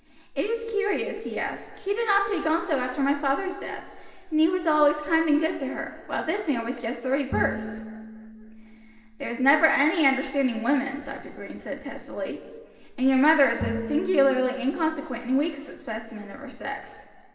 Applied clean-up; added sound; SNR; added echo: none; Bowed string instrument; 10 dB; reverberation time 2.6 s.